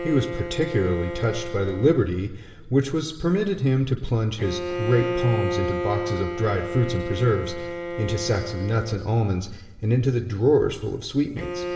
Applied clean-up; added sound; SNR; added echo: none; Bowed string instrument; 8 dB; reverberation time 1.6 s.